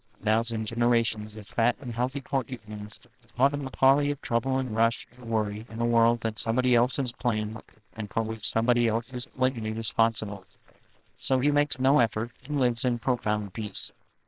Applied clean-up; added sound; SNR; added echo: neural separator model SepFormer WHAMR!.